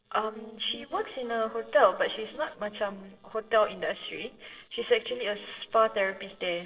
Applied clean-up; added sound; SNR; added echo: neural separator model SepFormer DNS4.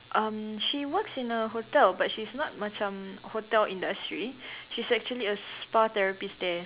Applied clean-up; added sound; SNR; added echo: none; none; none; none.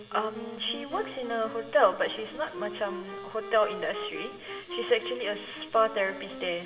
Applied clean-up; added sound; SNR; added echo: none; Wind instrument, woodwind instrument; 11 dB; reverberation time 2.7 s.